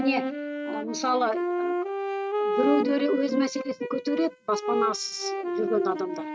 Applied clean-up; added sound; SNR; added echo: neural mask model RNNoise.